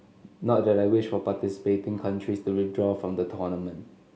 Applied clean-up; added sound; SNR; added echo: none; none; none; none.